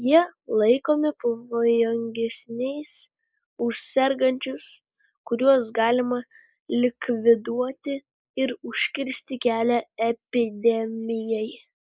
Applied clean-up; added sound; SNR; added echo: neural mask model Resemble Enhance denoiser.